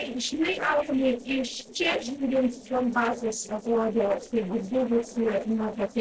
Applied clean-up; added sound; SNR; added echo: neural separator model SepFormer DNS4.